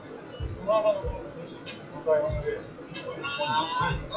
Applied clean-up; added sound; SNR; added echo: classical method WPE with log-MMSE.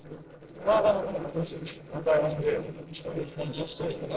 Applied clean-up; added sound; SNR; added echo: neural separator model SepFormer DNS4.